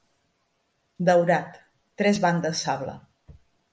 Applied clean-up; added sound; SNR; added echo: none; none; none; none.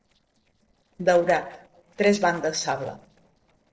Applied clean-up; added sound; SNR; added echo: neural separator model SepFormer DNS4.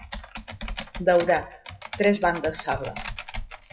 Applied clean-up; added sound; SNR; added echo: classical method WPE with log-MMSE.